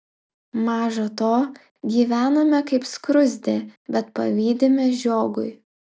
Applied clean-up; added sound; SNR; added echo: none; none; none; none.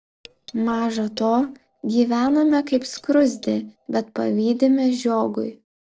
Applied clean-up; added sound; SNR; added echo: neural separator model SepFormer DNS4.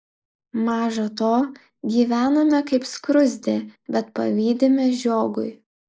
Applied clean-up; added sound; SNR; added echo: neural mask model Resemble Enhance denoiser.